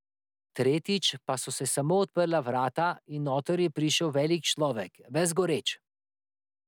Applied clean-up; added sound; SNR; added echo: none; none; none; none.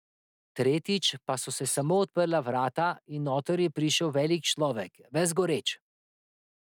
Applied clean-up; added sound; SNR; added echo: neural mask model DeepFilterNet 3.